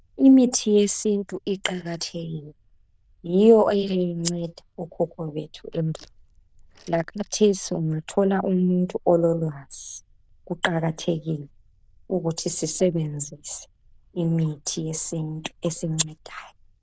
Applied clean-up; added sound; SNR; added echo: neural diffusion model UNIVERSE++.